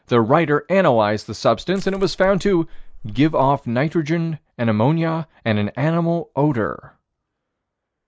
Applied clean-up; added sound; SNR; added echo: neural mask model Resemble Enhance denoiser.